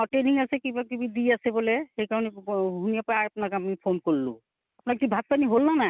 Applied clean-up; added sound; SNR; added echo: none; none; none; none.